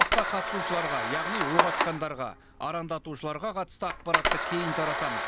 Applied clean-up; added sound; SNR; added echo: none; Camera; -3 dB; none.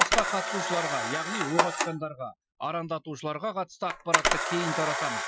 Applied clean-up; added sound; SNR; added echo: classical method Wiener filter.